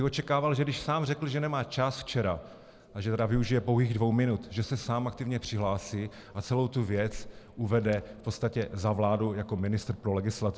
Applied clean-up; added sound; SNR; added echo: none; Liquid; 20 dB; none.